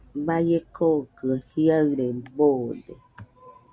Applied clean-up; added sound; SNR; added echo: none; none; none; none.